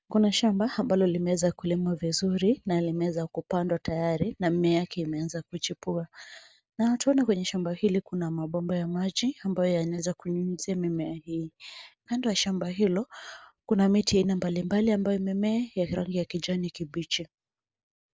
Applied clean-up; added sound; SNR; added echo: none; none; none; none.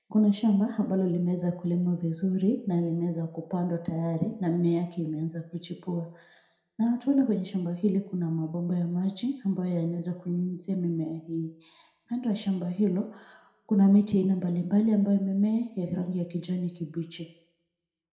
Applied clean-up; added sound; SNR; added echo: none; none; none; reverberation time 0.5 s.